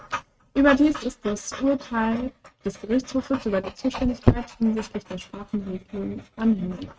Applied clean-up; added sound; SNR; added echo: neural mask model RNNoise.